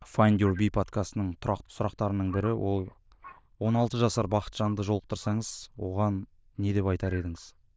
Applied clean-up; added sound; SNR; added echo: neural diffusion model UNIVERSE++.